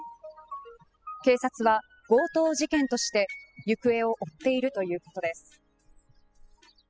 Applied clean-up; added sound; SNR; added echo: classical method spectral subtraction.